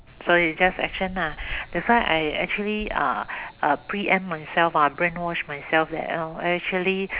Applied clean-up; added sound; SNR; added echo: none; Bird vocalization, bird call, bird song; 19 dB; none.